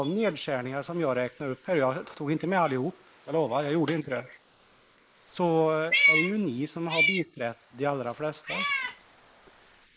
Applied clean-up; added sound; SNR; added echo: neural mask model Resemble Enhance denoiser.